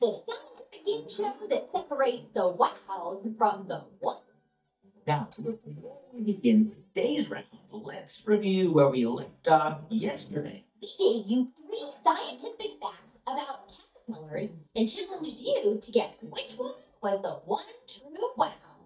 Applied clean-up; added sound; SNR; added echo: neural mask model DeepFilterNet 3.